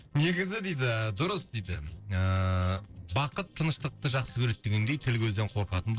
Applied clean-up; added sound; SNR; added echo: neural separator model SepFormer DNS4.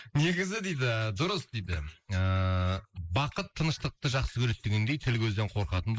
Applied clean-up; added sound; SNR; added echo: neural mask model Resemble Enhance denoiser.